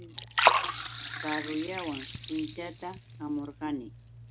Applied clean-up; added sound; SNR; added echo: none; Liquid; -5 dB; none.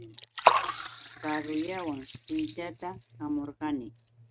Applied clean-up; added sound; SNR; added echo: neural mask model RNNoise.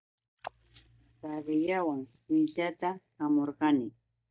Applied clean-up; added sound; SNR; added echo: neural mask model DeepFilterNet 3.